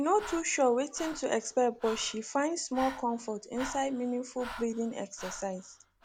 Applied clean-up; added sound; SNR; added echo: none; Breathing; 15 dB; none.